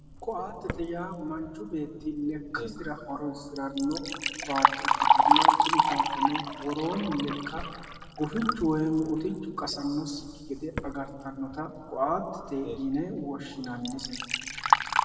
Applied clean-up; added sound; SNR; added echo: none; Liquid; -3 dB; reverberation time 1.7 s.